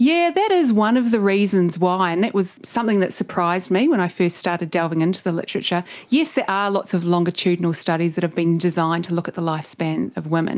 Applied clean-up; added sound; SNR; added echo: none; none; none; none.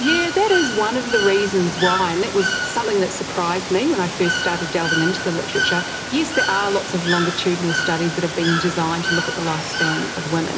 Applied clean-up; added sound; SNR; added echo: none; Water / Bird; 3 dB; reverberation time 1.7 s.